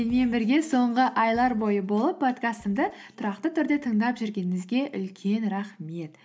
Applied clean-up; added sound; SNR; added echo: none; none; none; none.